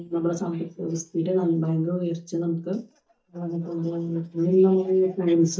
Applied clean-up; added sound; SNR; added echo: neural mask model DeepFilterNet 3.